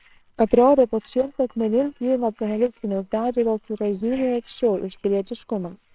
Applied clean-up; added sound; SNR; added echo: neural separator model SepFormer WHAMR!.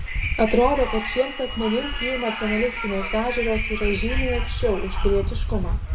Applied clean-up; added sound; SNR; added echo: none; Wind; 1 dB; reverberation time 0.4 s.